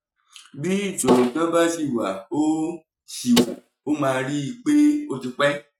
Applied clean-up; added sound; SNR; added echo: neural mask model RNNoise.